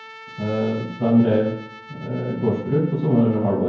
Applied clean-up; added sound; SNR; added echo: none; Trumpet; 20 dB; reverberation time 0.9 s.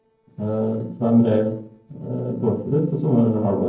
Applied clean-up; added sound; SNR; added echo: neural separator model SepFormer DNS4.